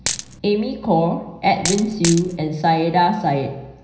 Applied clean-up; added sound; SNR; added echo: none; Coin (dropping); 5 dB; reverberation time 0.9 s.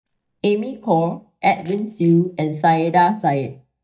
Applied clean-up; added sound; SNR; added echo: neural mask model DeepFilterNet 3.